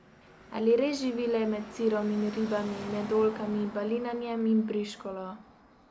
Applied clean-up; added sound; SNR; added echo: none; Car passing by / Traffic noise, roadway noise; 16 dB; none.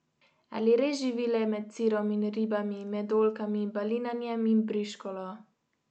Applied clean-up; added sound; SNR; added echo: none; none; none; none.